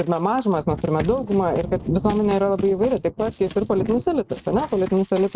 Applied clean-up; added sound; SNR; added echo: neural mask model RNNoise.